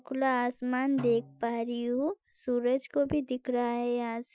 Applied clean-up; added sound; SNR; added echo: classical method Wiener filter.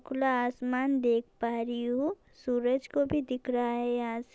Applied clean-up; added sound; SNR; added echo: none; none; none; none.